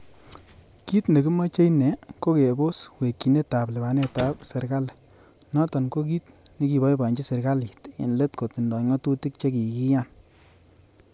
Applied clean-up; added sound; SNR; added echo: none; Slam; 15 dB; none.